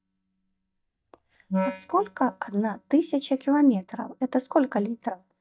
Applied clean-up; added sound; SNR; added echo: neural mask model DeepFilterNet 3.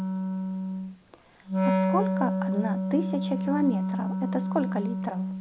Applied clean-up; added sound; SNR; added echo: none; Wind instrument, woodwind instrument; -3 dB; none.